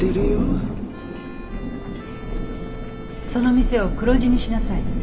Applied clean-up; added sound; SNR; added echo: none; Thunder; 0 dB; none.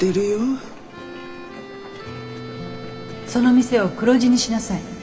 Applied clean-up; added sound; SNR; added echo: none; none; none; none.